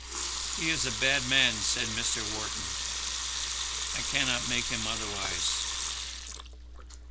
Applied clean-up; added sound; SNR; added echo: none; Sink (filling or washing) / Water tap, faucet / Liquid; 1 dB; none.